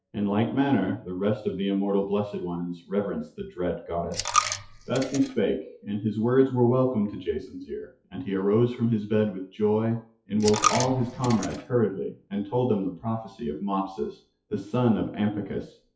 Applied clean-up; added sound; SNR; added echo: classical method WPE with log-MMSE.